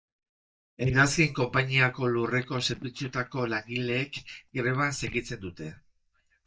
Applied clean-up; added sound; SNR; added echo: neural mask model DeepFilterNet 3.